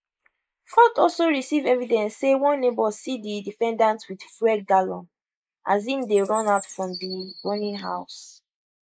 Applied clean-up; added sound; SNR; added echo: neural mask model Resemble Enhance denoiser.